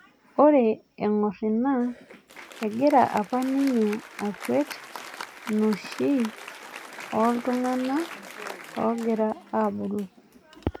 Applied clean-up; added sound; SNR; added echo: none; Applause; 16 dB; none.